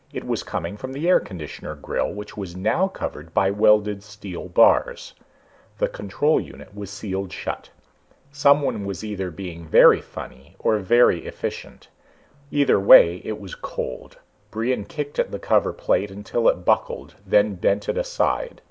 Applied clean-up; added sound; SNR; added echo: none; none; none; none.